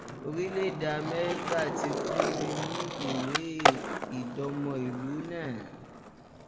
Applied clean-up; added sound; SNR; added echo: none; Skateboard; -1 dB; reverberation time 1.9 s.